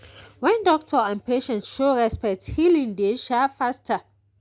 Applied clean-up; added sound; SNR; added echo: none; none; none; none.